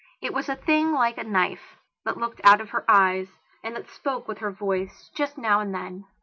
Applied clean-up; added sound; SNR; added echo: none; none; none; none.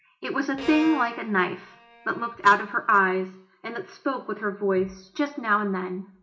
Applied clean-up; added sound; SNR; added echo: none; Bowed string instrument; 14 dB; reverberation time 0.4 s.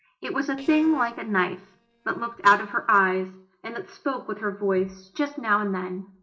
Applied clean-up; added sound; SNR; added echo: neural separator model SepFormer DNS4.